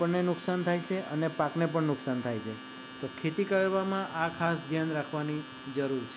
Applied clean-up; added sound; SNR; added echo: none; Domestic sounds, home sounds; 15 dB; none.